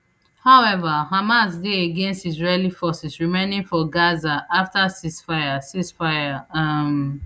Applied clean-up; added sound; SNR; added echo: none; none; none; none.